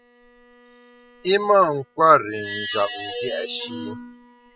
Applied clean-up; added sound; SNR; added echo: classical method spectral subtraction.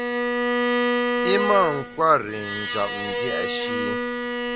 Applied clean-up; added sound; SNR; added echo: none; Bowed string instrument; -1 dB; none.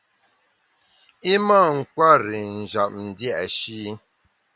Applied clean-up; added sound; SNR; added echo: none; none; none; none.